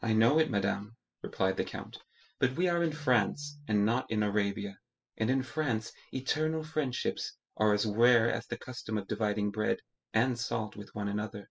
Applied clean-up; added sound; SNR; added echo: classical method spectral subtraction.